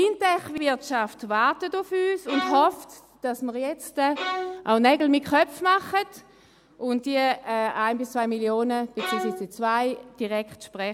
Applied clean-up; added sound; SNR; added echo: none; Bowed string instrument; 6 dB; none.